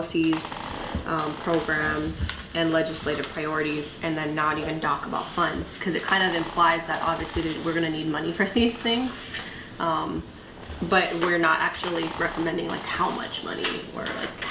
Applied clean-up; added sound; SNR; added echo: none; Squeak; 14 dB; reverberation time 2.0 s.